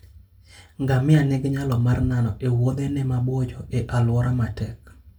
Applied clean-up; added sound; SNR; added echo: none; none; none; reverberation time 0.2 s.